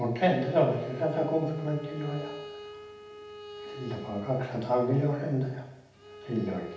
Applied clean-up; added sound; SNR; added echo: none; Bowed string instrument; 15 dB; reverberation time 0.8 s.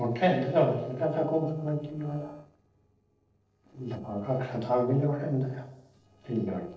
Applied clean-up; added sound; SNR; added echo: neural separator model SepFormer DNS4.